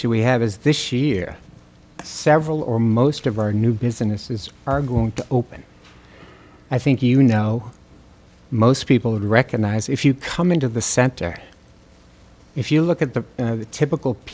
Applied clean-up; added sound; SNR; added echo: none; none; none; none.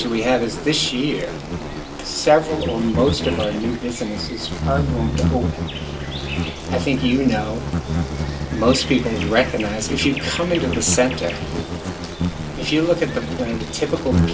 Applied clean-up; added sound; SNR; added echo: none; Insect; 3 dB; reverberation time 0.2 s.